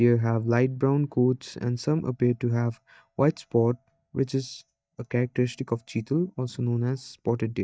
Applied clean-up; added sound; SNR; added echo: neural mask model DeepFilterNet 3.